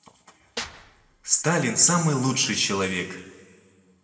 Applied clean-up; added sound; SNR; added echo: none; Clapping / Drum kit; 17 dB; reverberation time 2.1 s.